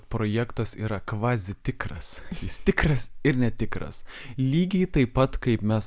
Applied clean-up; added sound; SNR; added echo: none; none; none; none.